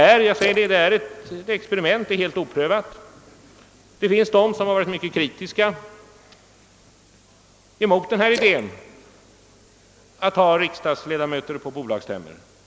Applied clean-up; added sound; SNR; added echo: none; Splash, splatter; 15 dB; none.